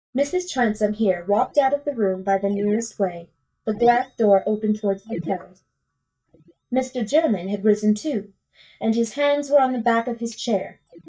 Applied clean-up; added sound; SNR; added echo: neural mask model DeepFilterNet 3.